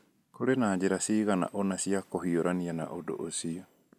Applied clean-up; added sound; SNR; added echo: none; none; none; none.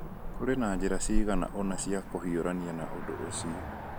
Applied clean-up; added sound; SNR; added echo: none; Cricket / Motor vehicle (road); 1 dB; none.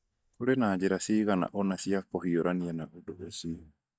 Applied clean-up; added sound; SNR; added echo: neural mask model DeepFilterNet 3.